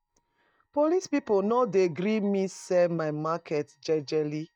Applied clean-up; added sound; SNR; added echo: neural mask model DeepFilterNet 3.